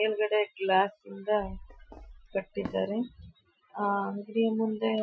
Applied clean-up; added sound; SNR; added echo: classical method Wiener filter.